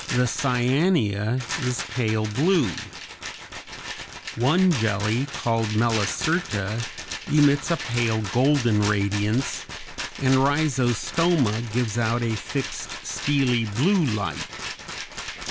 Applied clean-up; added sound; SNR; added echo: none; Rattle; 10 dB; none.